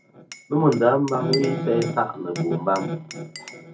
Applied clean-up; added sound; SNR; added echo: none; Glass; 17 dB; reverberation time 0.4 s.